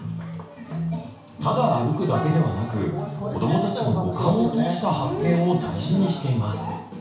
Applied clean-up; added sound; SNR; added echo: none; Piano; 18 dB; reverberation time 0.6 s.